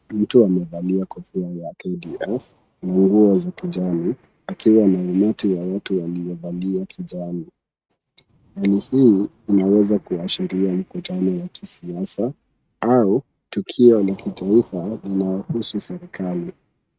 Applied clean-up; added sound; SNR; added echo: neural mask model RNNoise.